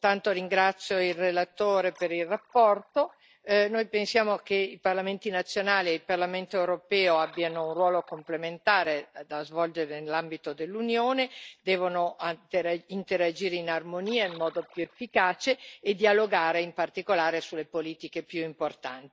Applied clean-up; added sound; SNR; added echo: neural mask model DeepFilterNet 3.